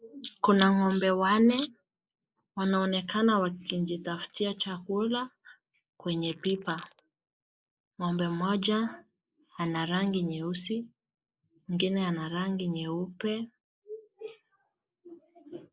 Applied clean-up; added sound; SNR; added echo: neural mask model Resemble Enhance denoiser.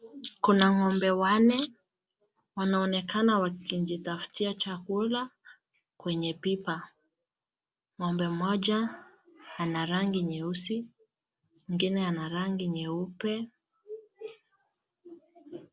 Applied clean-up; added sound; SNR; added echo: none; none; none; none.